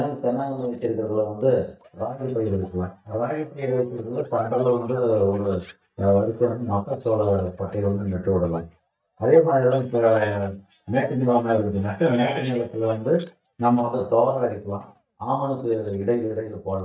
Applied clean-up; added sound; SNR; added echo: neural mask model DeepFilterNet 3.